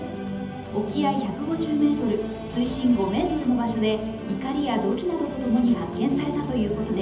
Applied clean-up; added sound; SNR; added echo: none; none; none; reverberation time 1.2 s.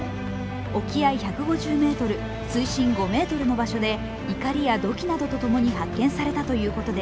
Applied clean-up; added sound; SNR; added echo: none; none; none; none.